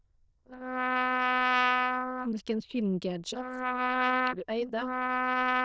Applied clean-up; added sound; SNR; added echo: neural diffusion model UNIVERSE++.